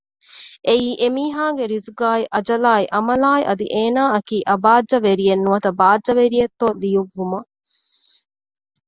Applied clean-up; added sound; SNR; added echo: none; none; none; none.